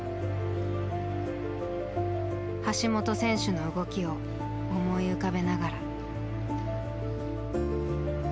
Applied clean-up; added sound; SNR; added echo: none; none; none; none.